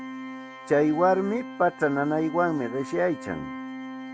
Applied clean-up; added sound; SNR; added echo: none; Organ; 11 dB; none.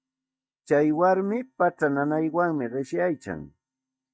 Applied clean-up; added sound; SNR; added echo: neural mask model DeepFilterNet 3.